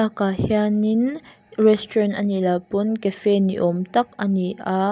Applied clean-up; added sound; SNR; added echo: none; none; none; none.